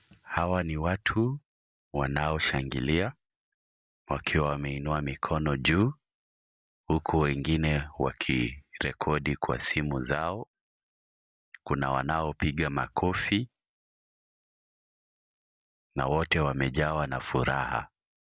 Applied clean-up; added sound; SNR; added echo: none; none; none; none.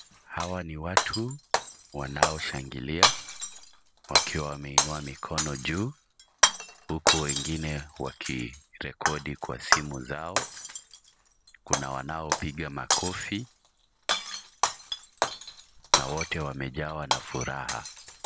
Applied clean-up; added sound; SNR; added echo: none; Shatter; -4 dB; none.